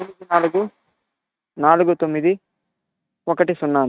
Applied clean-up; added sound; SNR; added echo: neural mask model RNNoise.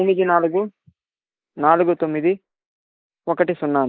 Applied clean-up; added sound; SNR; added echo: neural mask model Resemble Enhance denoiser.